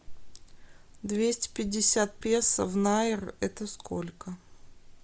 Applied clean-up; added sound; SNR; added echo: none; none; none; none.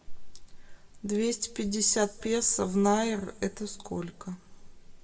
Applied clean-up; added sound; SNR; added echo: none; none; none; reverberation time 2.2 s.